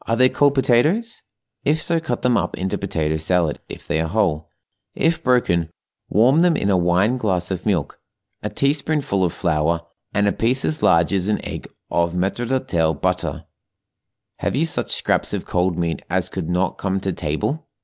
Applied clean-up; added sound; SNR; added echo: none; none; none; none.